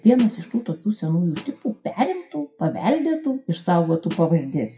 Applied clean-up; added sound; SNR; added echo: classical method WPE with log-MMSE.